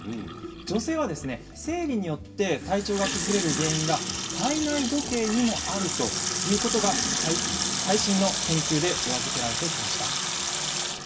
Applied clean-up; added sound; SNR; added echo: none; Sink (filling or washing) / Water tap, faucet; 1 dB; reverberation time 0.2 s.